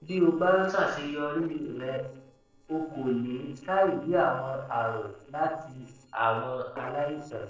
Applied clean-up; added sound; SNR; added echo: neural separator model SepFormer DNS4.